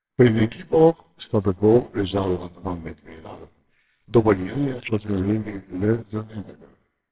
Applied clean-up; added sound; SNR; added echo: neural separator model SepFormer WHAMR!.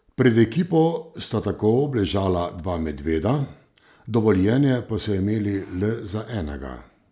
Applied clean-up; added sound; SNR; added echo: none; none; none; none.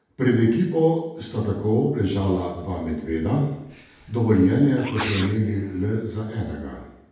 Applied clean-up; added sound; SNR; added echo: none; Sneeze; 13 dB; reverberation time 0.8 s.